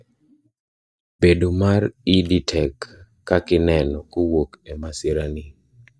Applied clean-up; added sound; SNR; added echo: neural mask model DeepFilterNet 3.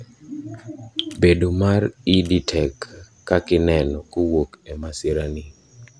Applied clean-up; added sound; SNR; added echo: none; Drip; 11 dB; none.